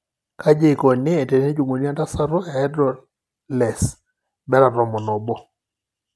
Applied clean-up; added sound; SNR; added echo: none; none; none; none.